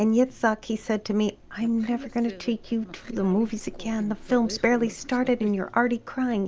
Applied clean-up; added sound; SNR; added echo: none; none; none; none.